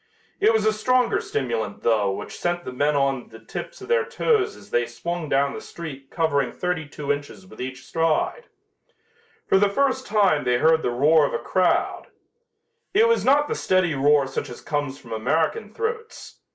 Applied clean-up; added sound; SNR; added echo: neural mask model Resemble Enhance denoiser.